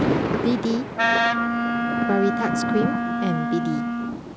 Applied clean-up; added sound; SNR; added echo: none; Thunder + Wind instrument, woodwind instrument; -4 dB; none.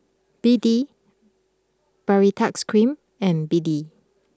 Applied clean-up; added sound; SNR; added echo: none; none; none; none.